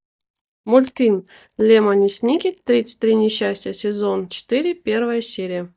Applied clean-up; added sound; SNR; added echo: neural mask model DeepFilterNet 3.